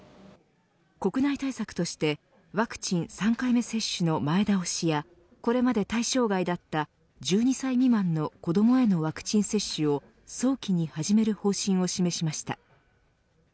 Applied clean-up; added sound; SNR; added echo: none; none; none; none.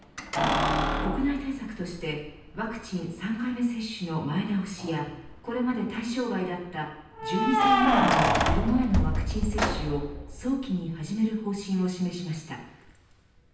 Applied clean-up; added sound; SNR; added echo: none; Keys jangling; 0 dB; reverberation time 0.9 s.